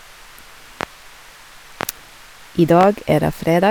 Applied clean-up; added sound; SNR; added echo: none; Clock; 16 dB; none.